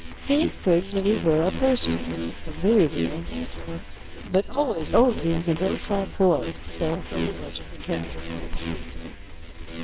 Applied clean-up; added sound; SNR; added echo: neural separator model SepFormer WHAMR!.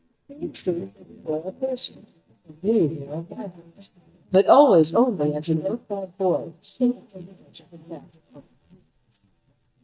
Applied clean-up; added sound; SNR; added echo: neural mask model DeepFilterNet 3.